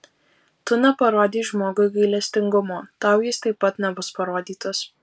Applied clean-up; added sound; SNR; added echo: none; none; none; none.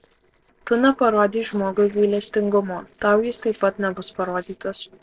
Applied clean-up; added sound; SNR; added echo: neural separator model SepFormer DNS4.